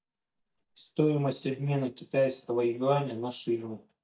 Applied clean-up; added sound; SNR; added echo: neural mask model DeepFilterNet 3.